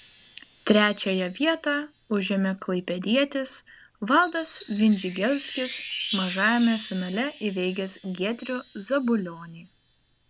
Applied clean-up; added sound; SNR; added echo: none; Wind chime; 16 dB; none.